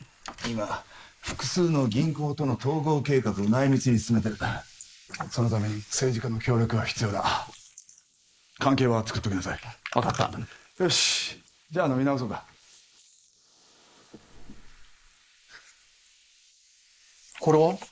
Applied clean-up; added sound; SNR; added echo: neural mask model Resemble Enhance denoiser.